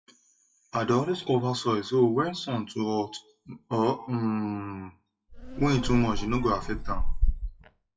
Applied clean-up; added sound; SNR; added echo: classical method WPE with log-MMSE.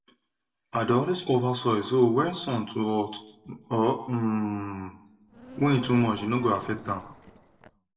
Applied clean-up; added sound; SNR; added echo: neural separator model SepFormer DNS4.